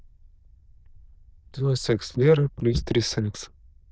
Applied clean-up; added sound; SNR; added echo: neural diffusion model UNIVERSE++.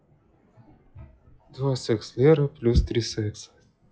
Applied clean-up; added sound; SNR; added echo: classical method log-MMSE.